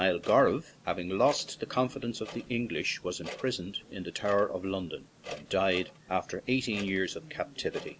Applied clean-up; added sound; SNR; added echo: none; Clock; 18 dB; none.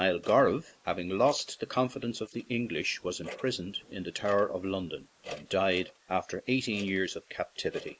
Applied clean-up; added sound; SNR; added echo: neural mask model Resemble Enhance denoiser.